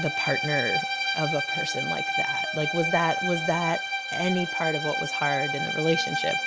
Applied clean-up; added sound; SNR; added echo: none; Bowed string instrument; 0 dB; none.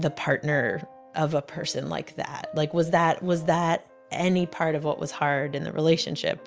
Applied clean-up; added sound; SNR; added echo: none; none; none; none.